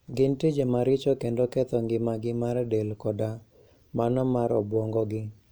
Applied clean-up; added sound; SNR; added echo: none; none; none; none.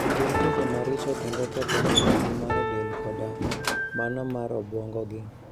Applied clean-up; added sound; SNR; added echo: none; Piano + Sliding door; -3 dB; none.